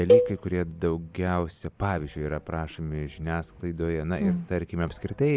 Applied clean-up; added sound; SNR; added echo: none; Cowbell; -3 dB; none.